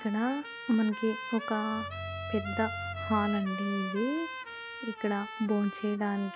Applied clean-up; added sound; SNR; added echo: none; Trumpet + Bowed string instrument; 8 dB; none.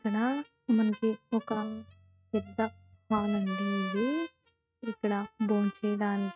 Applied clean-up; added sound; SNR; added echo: neural mask model RNNoise.